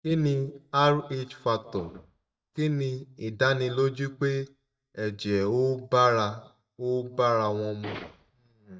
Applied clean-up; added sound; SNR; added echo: neural mask model DeepFilterNet 3.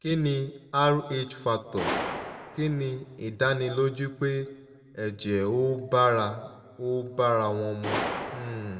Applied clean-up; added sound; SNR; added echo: none; Gunshot, gunfire; 11 dB; reverberation time 1.4 s.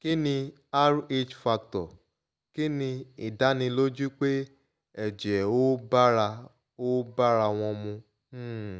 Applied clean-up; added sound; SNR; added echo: none; none; none; none.